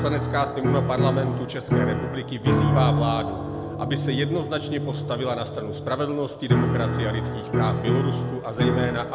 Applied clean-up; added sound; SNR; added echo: none; Piano; -3 dB; none.